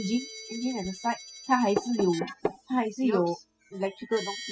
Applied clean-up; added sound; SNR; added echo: classical method spectral subtraction.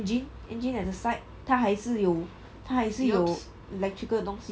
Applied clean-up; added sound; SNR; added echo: none; none; none; none.